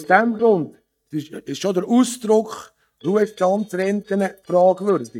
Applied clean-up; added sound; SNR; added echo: neural mask model DeepFilterNet 3.